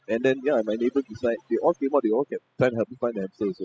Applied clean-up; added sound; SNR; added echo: classical method spectral subtraction.